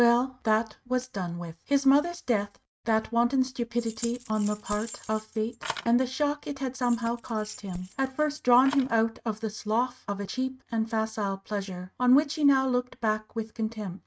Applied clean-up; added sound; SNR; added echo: neural mask model RNNoise.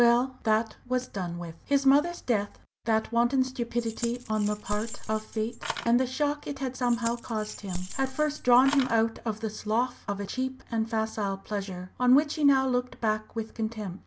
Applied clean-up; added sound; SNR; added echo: none; Keys jangling; 10 dB; none.